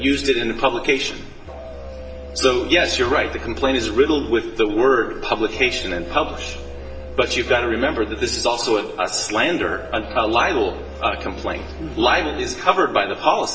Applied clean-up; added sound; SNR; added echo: none; Musical instrument; 15 dB; reverberation time 0.8 s.